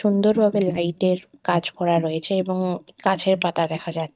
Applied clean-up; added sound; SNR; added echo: neural mask model DeepFilterNet 3.